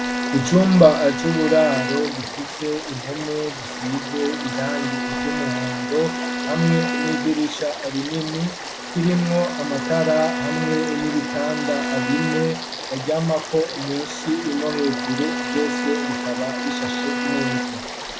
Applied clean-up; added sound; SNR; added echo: none; Bowed string instrument + Stream / Frog; 3 dB; none.